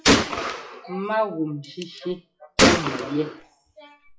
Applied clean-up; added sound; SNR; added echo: classical method WPE with log-MMSE.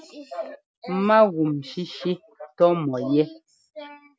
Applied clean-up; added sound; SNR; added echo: none; none; none; none.